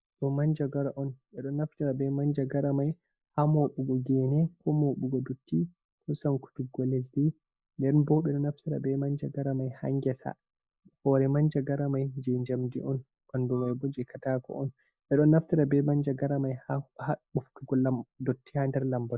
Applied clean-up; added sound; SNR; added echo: neural mask model DeepFilterNet 3.